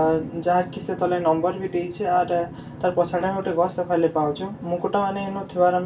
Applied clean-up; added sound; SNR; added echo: none; Drum; 15 dB; reverberation time 0.2 s.